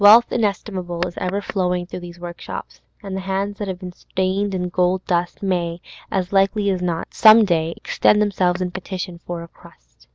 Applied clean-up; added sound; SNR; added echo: none; none; none; none.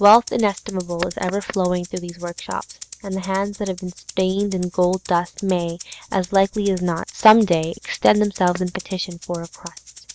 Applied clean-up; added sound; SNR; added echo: none; Rattle (instrument); 19 dB; none.